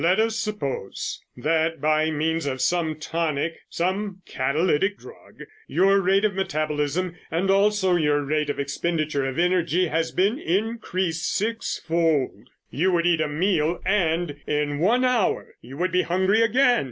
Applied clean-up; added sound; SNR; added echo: none; Bird; 18 dB; none.